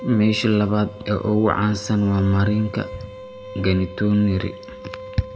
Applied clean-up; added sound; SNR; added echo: none; Bowed string instrument; 16 dB; reverberation time 1.1 s.